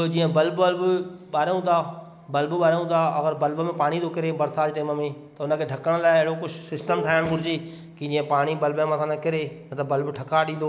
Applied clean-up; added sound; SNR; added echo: none; none; none; none.